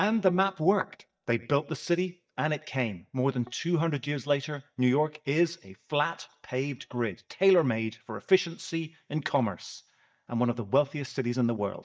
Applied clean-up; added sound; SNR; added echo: neural mask model DeepFilterNet 3.